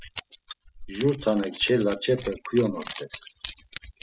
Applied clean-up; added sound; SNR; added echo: classical method spectral subtraction.